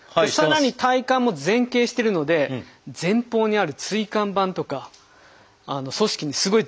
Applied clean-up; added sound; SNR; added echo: none; none; none; none.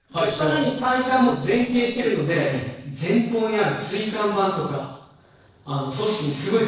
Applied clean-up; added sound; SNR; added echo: neural separator model SepFormer DNS4.